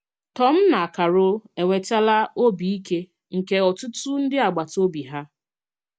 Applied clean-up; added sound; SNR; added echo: none; none; none; none.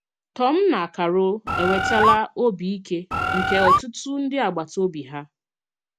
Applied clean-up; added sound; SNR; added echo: none; Bird; -4 dB; none.